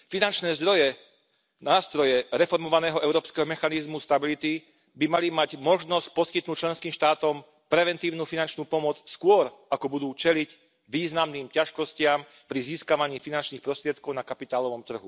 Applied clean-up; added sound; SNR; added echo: none; none; none; none.